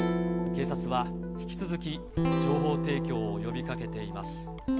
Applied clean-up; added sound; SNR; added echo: none; Guitar; -4 dB; none.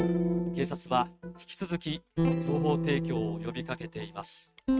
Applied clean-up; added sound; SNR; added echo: neural mask model RNNoise.